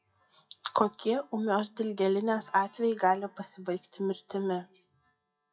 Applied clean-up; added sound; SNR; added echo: classical method WPE with log-MMSE.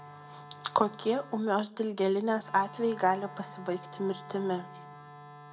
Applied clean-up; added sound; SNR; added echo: none; Wind instrument, woodwind instrument; 17 dB; reverberation time 0.9 s.